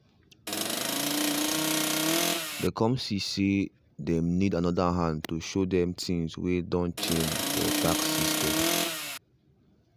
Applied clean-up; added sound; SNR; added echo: none; Accelerating, revving, vroom; -2 dB; none.